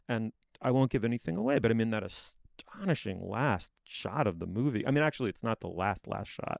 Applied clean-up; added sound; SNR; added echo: none; none; none; none.